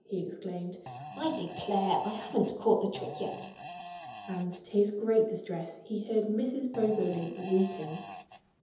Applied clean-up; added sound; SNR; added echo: none; Fart; 13 dB; reverberation time 0.8 s.